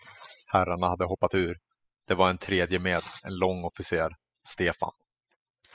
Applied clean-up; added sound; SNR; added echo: classical method spectral subtraction.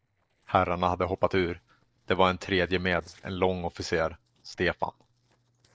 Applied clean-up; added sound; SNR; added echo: neural separator model SepFormer DNS4.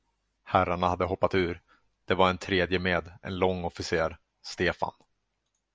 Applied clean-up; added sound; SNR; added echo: none; none; none; none.